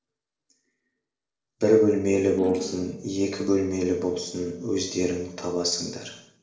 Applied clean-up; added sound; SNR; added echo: neural separator model SepFormer DNS4.